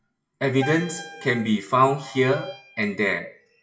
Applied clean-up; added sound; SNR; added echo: classical method WPE with log-MMSE.